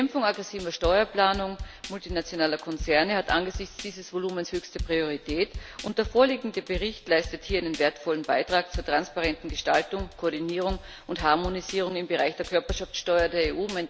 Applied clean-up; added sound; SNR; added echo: none; Drum kit; 13 dB; none.